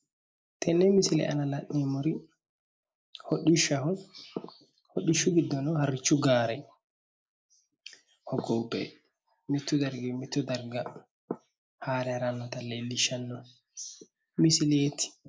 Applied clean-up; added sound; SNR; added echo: neural mask model Resemble Enhance denoiser.